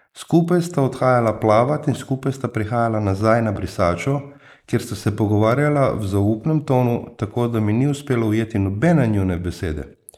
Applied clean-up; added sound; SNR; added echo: neural mask model Resemble Enhance denoiser.